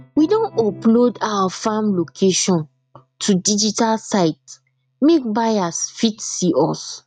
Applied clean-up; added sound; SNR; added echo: neural mask model RNNoise.